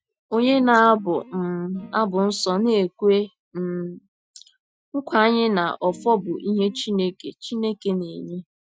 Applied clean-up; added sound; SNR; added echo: classical method Wiener filter.